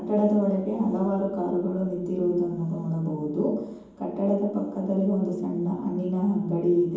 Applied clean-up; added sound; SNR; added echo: none; none; none; reverberation time 1.2 s.